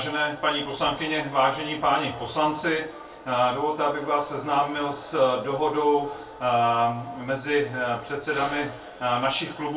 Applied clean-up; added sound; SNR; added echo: none; none; none; reverberation time 0.2 s.